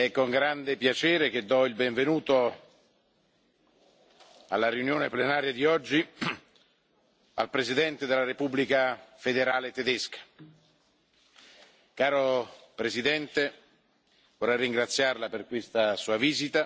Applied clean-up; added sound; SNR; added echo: none; none; none; none.